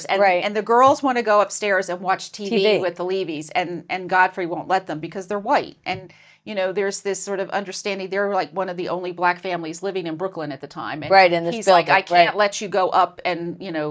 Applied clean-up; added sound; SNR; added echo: neural mask model DeepFilterNet 3.